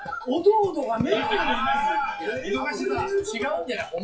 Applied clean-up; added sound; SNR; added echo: classical method WPE with log-MMSE.